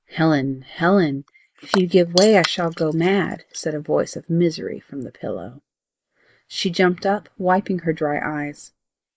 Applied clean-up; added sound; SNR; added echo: neural mask model Resemble Enhance denoiser.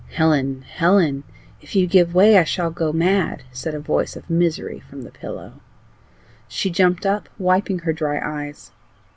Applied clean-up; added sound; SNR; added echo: none; none; none; none.